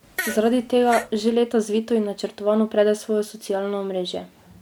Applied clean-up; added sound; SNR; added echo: none; Fart; 11 dB; none.